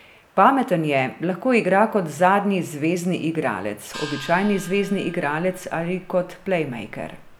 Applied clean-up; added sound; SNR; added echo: none; Gong; 18 dB; none.